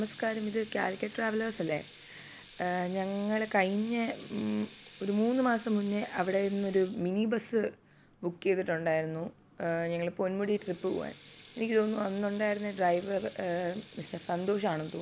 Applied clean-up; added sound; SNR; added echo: none; Sink (filling or washing) / Water tap, faucet; 19 dB; none.